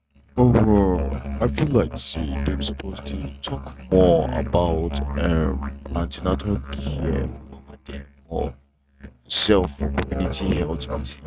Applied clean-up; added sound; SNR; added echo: neural mask model RNNoise.